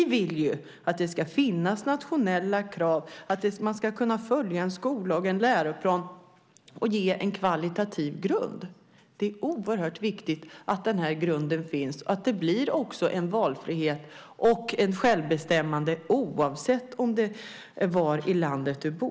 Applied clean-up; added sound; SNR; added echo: none; none; none; none.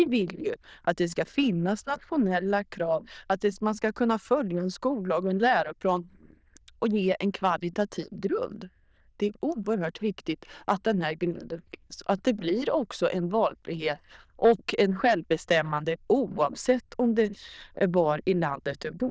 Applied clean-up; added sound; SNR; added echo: neural diffusion model UNIVERSE++.